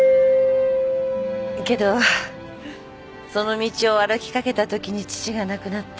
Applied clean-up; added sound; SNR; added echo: none; Mallet percussion; 0 dB; none.